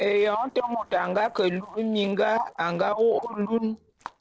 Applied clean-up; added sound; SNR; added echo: neural separator model SepFormer DNS4.